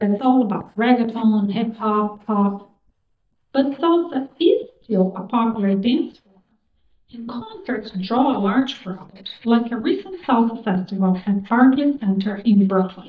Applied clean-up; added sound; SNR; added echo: neural mask model DeepFilterNet 3.